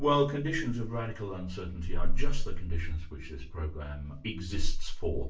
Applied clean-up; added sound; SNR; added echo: none; none; none; reverberation time 0.3 s.